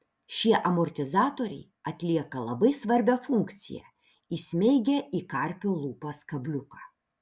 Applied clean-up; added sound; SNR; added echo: none; none; none; none.